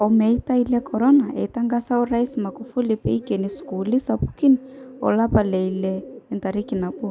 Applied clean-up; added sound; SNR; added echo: none; Bird; 19 dB; none.